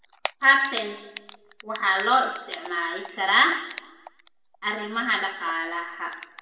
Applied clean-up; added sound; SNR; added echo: none; Typing; 16 dB; reverberation time 0.9 s.